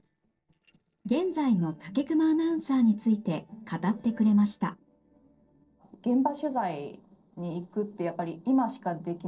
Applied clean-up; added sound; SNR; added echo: neural separator model SepFormer DNS4.